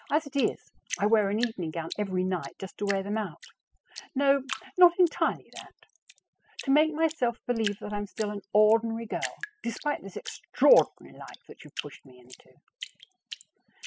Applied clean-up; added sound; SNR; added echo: classical method spectral subtraction.